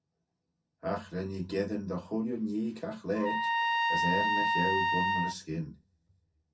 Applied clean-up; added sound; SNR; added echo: none; Trumpet; -4 dB; reverberation time 0.3 s.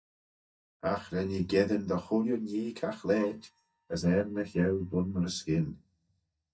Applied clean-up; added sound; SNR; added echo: neural mask model DeepFilterNet 3.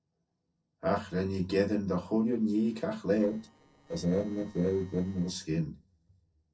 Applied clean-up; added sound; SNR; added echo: neural separator model SepFormer DNS4.